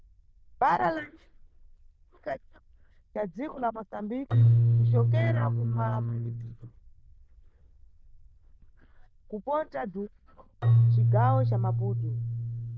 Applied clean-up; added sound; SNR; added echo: neural diffusion model UNIVERSE++.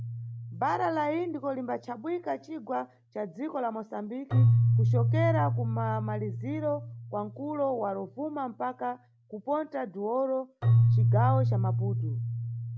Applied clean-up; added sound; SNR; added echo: none; Keyboard (musical); -3 dB; none.